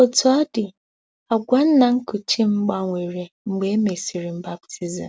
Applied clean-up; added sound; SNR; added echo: none; none; none; none.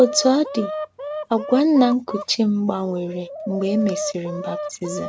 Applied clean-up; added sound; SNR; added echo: none; Chicken, rooster; 10 dB; none.